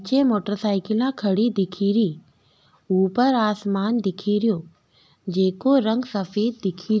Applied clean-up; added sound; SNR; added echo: none; none; none; none.